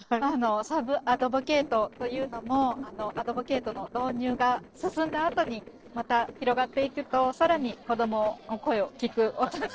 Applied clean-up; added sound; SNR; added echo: neural separator model SepFormer DNS4.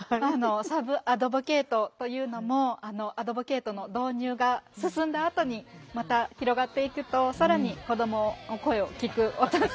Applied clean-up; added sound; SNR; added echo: none; none; none; none.